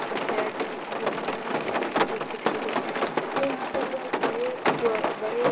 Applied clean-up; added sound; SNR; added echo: none; Rain; -4 dB; reverberation time 0.2 s.